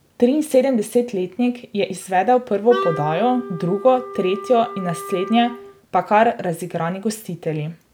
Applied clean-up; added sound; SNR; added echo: none; Wind instrument, woodwind instrument; 11 dB; none.